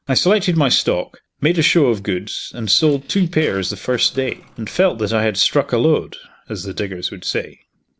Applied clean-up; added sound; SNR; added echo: neural separator model SepFormer DNS4.